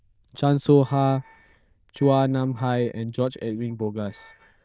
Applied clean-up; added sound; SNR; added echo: neural diffusion model UNIVERSE++.